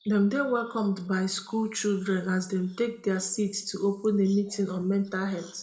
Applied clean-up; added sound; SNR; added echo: none; none; none; reverberation time 0.6 s.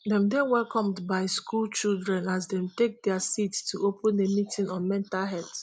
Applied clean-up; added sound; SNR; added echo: none; none; none; none.